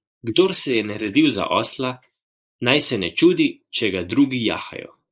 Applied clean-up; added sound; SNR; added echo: neural mask model Resemble Enhance denoiser.